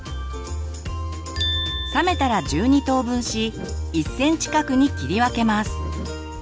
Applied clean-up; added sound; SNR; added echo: none; Bowed string instrument; 14 dB; none.